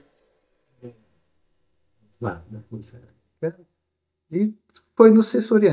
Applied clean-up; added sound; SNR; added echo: neural mask model DeepFilterNet 3.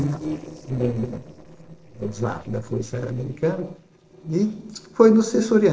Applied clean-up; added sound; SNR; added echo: neural separator model SepFormer DNS4.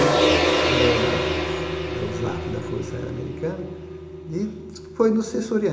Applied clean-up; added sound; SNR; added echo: none; Gong; -2 dB; reverberation time 0.8 s.